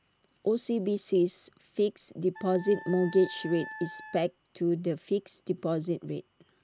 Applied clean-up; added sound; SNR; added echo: none; Wind instrument, woodwind instrument; 15 dB; none.